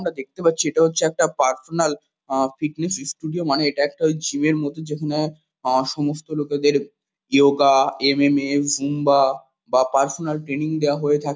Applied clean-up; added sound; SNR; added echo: none; none; none; none.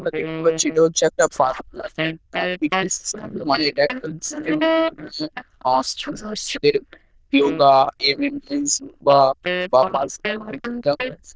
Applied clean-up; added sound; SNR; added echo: neural diffusion model UNIVERSE++.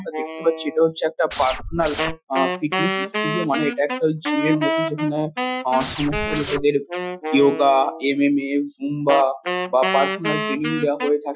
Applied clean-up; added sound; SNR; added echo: classical method Wiener filter.